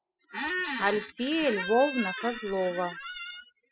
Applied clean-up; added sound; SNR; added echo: classical method spectral subtraction.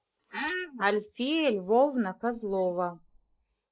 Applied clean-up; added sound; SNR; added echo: neural mask model Resemble Enhance denoiser.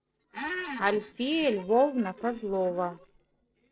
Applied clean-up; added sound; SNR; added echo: neural separator model SepFormer DNS4.